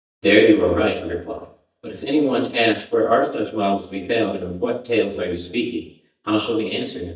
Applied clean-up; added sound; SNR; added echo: neural mask model DeepFilterNet 3.